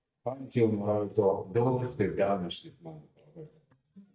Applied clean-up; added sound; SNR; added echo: neural mask model DeepFilterNet 3.